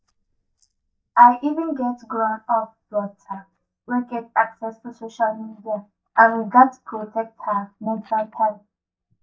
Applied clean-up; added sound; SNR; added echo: neural mask model DeepFilterNet 3.